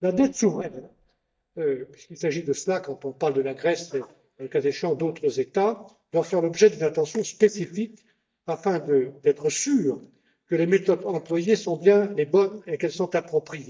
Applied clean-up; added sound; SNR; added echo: neural mask model DeepFilterNet 3.